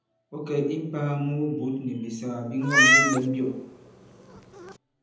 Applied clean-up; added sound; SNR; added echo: none; Meow; -5 dB; reverberation time 0.9 s.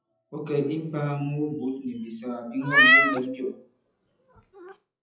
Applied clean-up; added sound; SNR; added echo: classical method WPE with log-MMSE.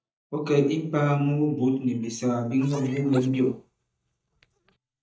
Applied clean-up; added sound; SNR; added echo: neural mask model DeepFilterNet 3.